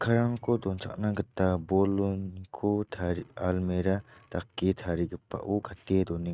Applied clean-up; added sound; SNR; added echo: neural mask model RNNoise.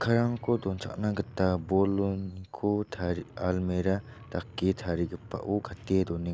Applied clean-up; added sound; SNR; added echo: none; Truck; 18 dB; none.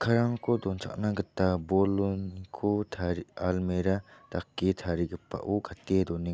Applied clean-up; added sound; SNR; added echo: none; none; none; none.